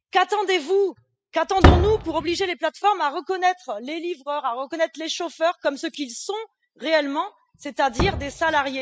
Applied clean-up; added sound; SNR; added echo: classical method spectral subtraction.